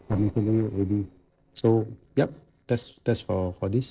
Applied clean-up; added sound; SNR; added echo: neural separator model SepFormer DNS4.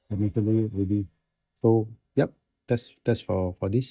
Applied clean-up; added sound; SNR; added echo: neural mask model DeepFilterNet 3.